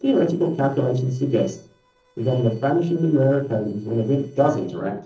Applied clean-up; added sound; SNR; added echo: neural separator model SepFormer DNS4.